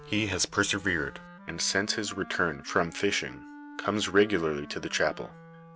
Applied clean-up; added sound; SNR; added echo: none; Wind instrument, woodwind instrument; 18 dB; none.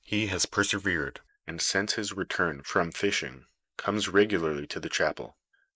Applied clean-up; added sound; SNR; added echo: neural mask model Resemble Enhance denoiser.